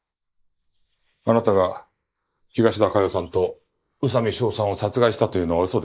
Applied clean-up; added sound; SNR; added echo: neural mask model Resemble Enhance denoiser.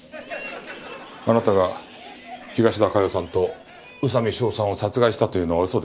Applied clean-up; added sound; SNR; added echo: none; Crowd; 18 dB; none.